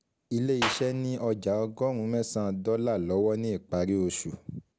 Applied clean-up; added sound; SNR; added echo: none; Clapping; 11 dB; none.